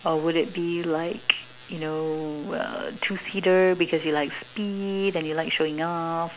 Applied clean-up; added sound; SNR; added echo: none; none; none; none.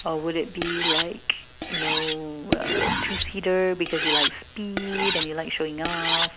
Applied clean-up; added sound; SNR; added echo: none; Cutlery, silverware; -1 dB; none.